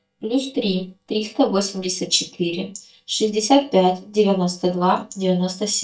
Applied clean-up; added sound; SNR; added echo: neural mask model DeepFilterNet 3.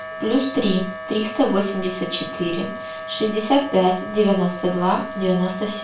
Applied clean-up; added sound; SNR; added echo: none; Wind instrument, woodwind instrument; 11 dB; reverberation time 0.3 s.